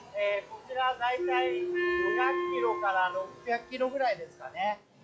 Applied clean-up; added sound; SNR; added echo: classical method log-MMSE.